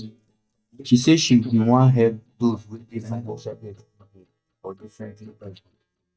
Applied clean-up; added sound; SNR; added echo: neural mask model DeepFilterNet 3.